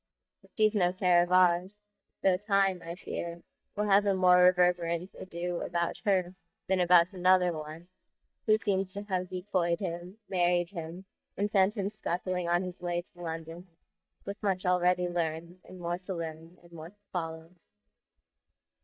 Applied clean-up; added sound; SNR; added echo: neural mask model DeepFilterNet 3.